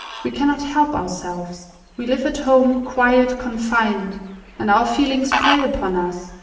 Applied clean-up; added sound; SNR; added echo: none; Fowl; 10 dB; reverberation time 1.0 s.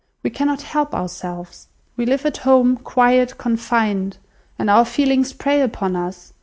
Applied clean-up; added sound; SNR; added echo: none; none; none; none.